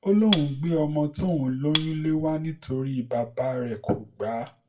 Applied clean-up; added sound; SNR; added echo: none; Cutlery, silverware; 7 dB; reverberation time 0.2 s.